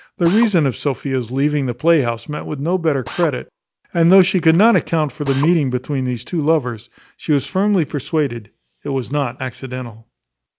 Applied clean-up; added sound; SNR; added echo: none; Drill; 13 dB; none.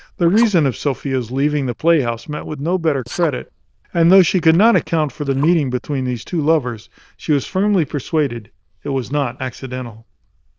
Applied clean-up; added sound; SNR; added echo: neural diffusion model UNIVERSE++.